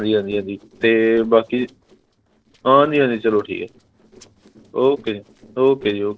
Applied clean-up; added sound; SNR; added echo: neural separator model SepFormer DNS4.